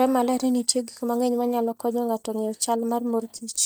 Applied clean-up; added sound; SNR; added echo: neural mask model DeepFilterNet 3.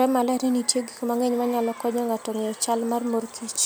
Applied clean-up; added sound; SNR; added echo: none; none; none; none.